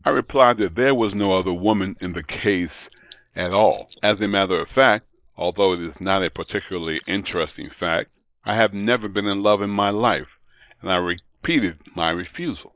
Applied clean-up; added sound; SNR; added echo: neural mask model Resemble Enhance denoiser.